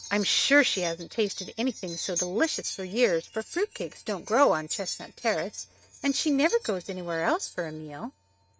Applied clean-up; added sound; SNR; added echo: neural mask model RNNoise.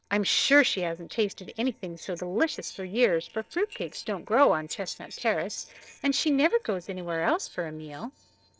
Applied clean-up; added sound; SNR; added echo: neural separator model SepFormer DNS4.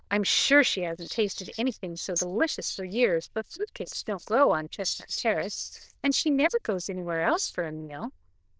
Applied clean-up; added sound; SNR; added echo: neural diffusion model UNIVERSE++.